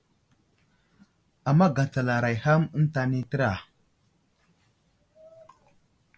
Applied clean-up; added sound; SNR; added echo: none; none; none; none.